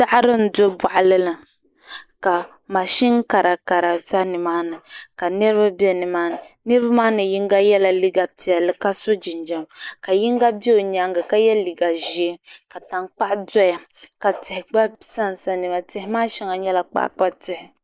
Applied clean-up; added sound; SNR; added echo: neural mask model Resemble Enhance denoiser.